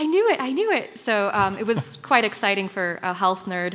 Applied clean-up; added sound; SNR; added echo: none; none; none; none.